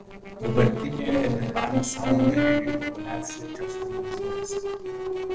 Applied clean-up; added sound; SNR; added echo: neural separator model SepFormer DNS4.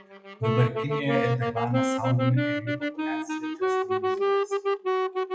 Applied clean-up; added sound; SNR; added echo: classical method WPE with log-MMSE.